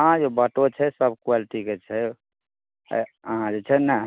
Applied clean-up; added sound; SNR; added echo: none; none; none; none.